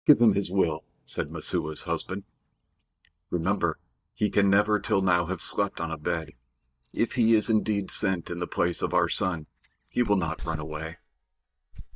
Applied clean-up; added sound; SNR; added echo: neural mask model DeepFilterNet 3.